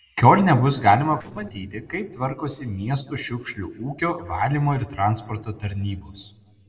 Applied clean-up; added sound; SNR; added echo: neural separator model SepFormer DNS4.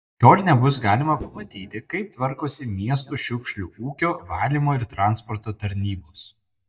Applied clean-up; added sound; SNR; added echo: neural mask model DeepFilterNet 3.